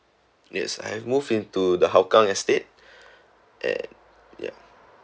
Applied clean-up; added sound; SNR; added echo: none; none; none; none.